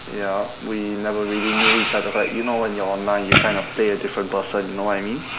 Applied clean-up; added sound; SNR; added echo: none; Fireworks; 3 dB; none.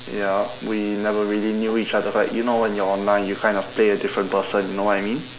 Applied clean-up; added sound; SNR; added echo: none; none; none; none.